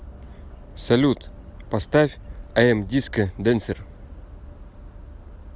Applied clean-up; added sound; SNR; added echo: none; none; none; none.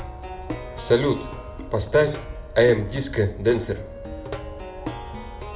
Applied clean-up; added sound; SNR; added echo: none; Plucked string instrument; 12 dB; reverberation time 0.5 s.